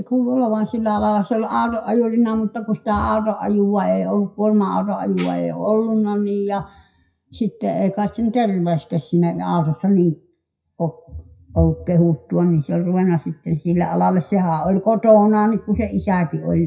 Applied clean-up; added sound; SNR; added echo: classical method WPE with log-MMSE.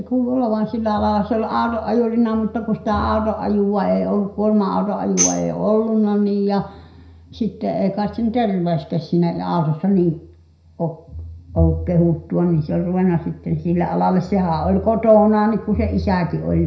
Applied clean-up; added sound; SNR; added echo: none; Tambourine; 7 dB; reverberation time 0.4 s.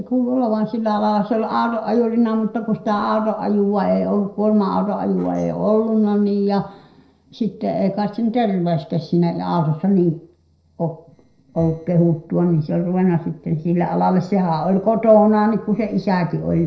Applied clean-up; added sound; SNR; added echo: neural separator model SepFormer DNS4.